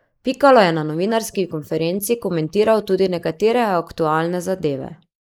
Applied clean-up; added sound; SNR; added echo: neural mask model Resemble Enhance denoiser.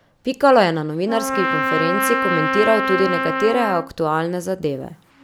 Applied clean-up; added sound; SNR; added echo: none; Trumpet; 4 dB; none.